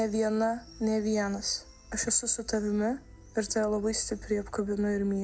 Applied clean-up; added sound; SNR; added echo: none; none; none; none.